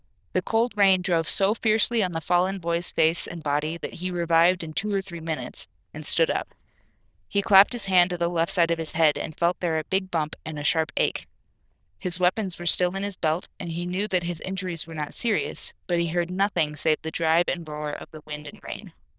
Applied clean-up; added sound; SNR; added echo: neural diffusion model UNIVERSE++.